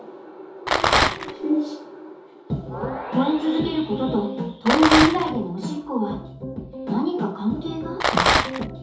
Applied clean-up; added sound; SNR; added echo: none; Rattle; -4 dB; reverberation time 0.5 s.